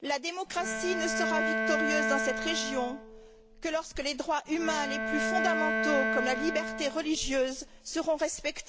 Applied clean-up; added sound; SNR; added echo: none; Bowed string instrument; 1 dB; none.